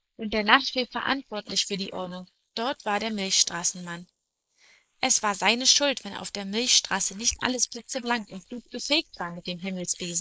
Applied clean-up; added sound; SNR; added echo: neural mask model Resemble Enhance denoiser.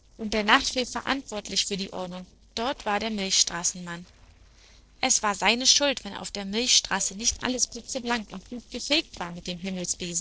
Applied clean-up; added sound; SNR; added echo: neural separator model SepFormer DNS4.